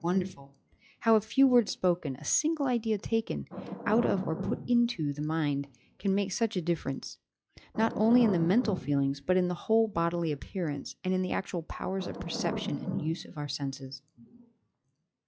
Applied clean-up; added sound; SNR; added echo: classical method log-MMSE.